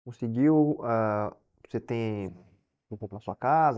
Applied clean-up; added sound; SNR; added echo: neural mask model DeepFilterNet 3.